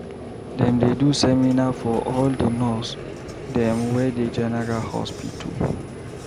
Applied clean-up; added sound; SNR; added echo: none; Vehicle; 11 dB; none.